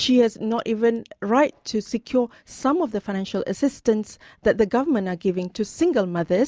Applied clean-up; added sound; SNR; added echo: none; none; none; none.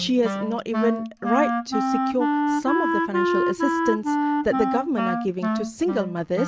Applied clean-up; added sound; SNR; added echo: none; Wind instrument, woodwind instrument; -1 dB; none.